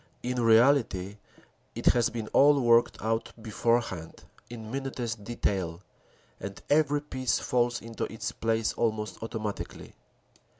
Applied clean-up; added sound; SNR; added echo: none; none; none; none.